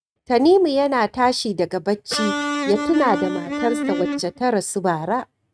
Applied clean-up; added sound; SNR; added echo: neural mask model RNNoise.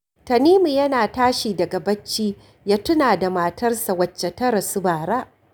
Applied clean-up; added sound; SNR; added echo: none; none; none; none.